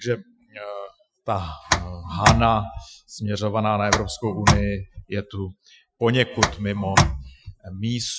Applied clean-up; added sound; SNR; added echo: classical method Wiener filter.